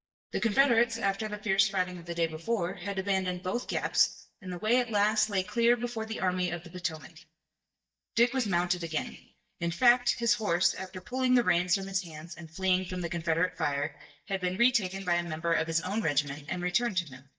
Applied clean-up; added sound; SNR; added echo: neural mask model DeepFilterNet 3.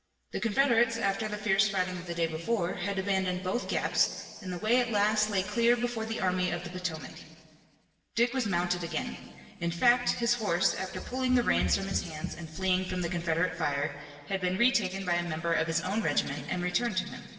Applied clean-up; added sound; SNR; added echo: none; Run; 8 dB; reverberation time 1.9 s.